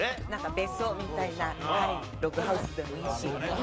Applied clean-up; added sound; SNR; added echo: none; Zipper (clothing); 10 dB; none.